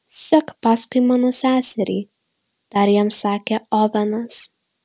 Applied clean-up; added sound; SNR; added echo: none; none; none; none.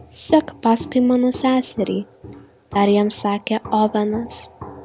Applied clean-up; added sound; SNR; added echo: none; Walk, footsteps; 18 dB; none.